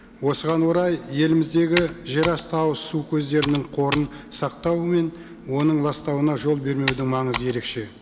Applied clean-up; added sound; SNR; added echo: none; Computer keyboard; 13 dB; none.